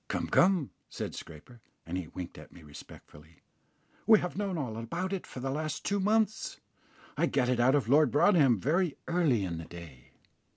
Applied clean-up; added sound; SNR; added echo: none; none; none; none.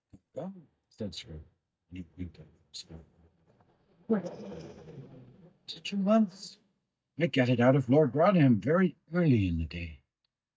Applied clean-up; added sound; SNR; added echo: neural mask model DeepFilterNet 3.